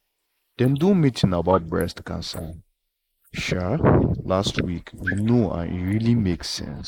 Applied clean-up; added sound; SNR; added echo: neural mask model Resemble Enhance denoiser.